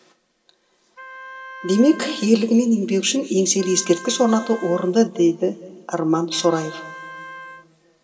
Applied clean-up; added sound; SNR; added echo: none; Wind instrument, woodwind instrument; 19 dB; reverberation time 2.6 s.